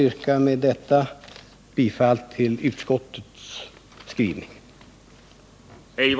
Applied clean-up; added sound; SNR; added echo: none; none; none; none.